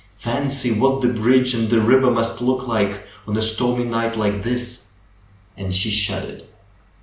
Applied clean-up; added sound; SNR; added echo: none; none; none; none.